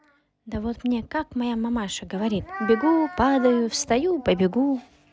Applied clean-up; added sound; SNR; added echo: none; none; none; none.